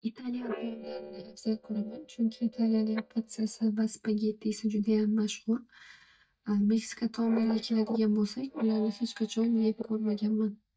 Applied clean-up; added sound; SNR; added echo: neural mask model DeepFilterNet 3.